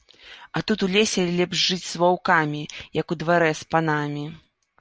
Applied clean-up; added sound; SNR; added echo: none; none; none; none.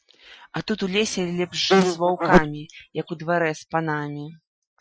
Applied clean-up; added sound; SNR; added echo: classical method Wiener filter.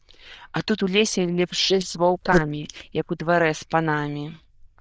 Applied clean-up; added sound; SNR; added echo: neural diffusion model UNIVERSE++.